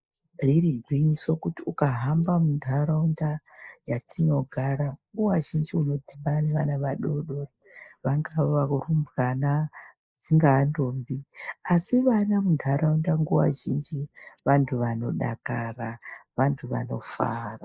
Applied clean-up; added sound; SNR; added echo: neural mask model Resemble Enhance denoiser.